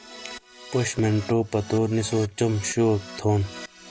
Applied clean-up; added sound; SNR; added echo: none; Keyboard (musical); 17 dB; none.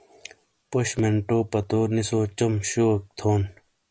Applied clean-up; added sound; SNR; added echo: none; none; none; none.